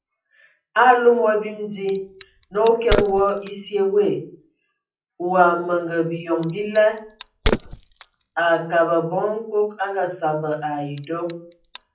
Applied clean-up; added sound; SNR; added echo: classical method WPE with log-MMSE.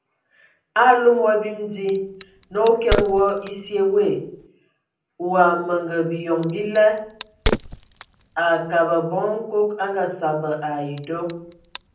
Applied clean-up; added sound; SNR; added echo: none; Crack; 12 dB; reverberation time 0.6 s.